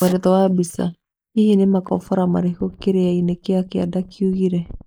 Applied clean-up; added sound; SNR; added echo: neural mask model Resemble Enhance denoiser.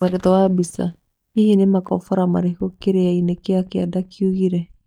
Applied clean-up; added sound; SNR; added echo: neural mask model DeepFilterNet 3.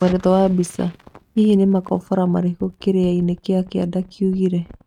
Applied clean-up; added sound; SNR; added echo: neural mask model RNNoise.